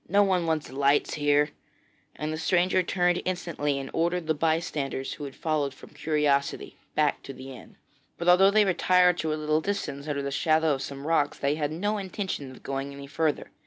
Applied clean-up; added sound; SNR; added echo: none; none; none; none.